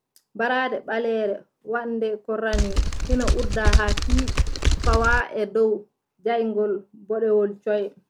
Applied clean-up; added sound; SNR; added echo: none; Typing; -5 dB; none.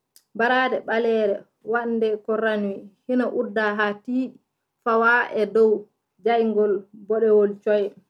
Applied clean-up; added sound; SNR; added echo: none; none; none; none.